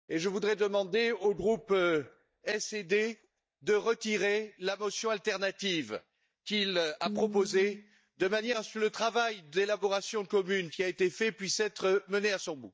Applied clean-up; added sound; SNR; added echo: neural mask model DeepFilterNet 3.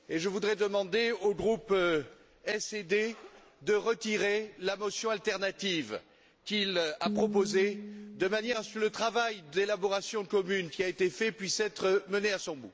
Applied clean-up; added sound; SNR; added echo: none; Piano; 10 dB; none.